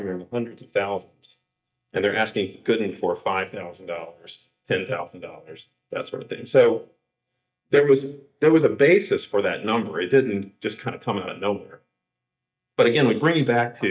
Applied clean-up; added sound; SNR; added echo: neural mask model DeepFilterNet 3.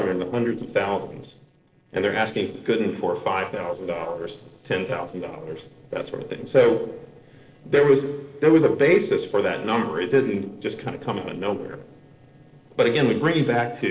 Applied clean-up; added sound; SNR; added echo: neural separator model SepFormer DNS4.